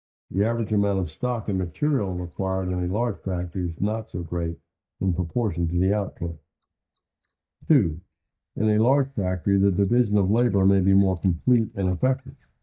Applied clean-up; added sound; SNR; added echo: neural mask model DeepFilterNet 3.